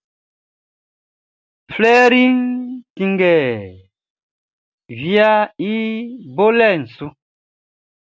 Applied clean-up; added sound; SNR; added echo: none; none; none; none.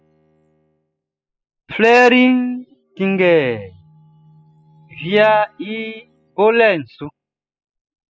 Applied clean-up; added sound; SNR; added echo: classical method spectral subtraction.